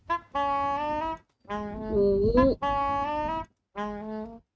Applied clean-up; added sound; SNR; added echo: neural mask model RNNoise.